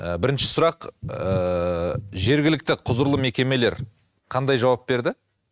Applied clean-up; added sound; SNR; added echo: neural mask model RNNoise.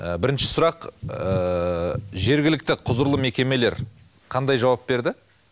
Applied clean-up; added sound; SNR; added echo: none; Bass guitar; 11 dB; none.